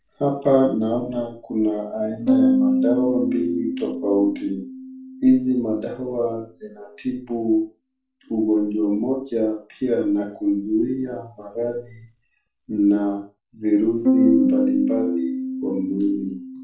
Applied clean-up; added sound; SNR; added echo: none; Piano; 3 dB; reverberation time 0.3 s.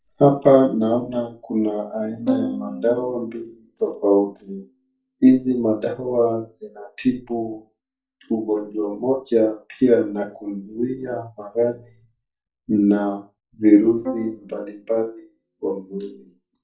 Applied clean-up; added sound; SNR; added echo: neural mask model DeepFilterNet 3.